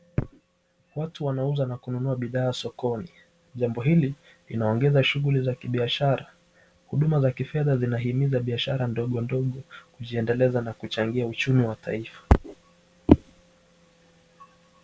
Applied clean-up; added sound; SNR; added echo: none; none; none; none.